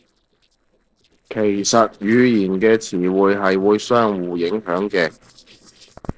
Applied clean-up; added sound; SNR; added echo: neural separator model SepFormer DNS4.